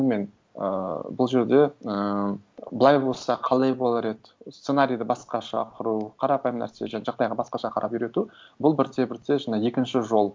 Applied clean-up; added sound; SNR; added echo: none; none; none; none.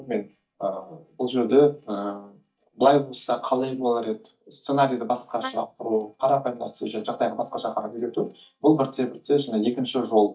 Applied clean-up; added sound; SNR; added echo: neural mask model DeepFilterNet 3.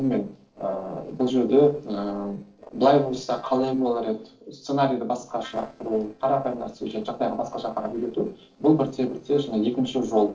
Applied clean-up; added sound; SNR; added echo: neural separator model SepFormer DNS4.